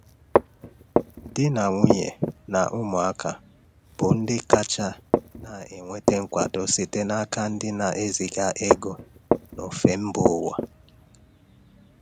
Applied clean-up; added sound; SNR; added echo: none; Walk, footsteps; 2 dB; none.